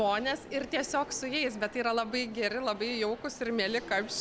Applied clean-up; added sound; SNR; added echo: none; none; none; none.